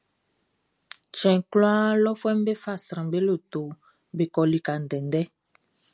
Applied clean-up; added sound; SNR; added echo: none; none; none; none.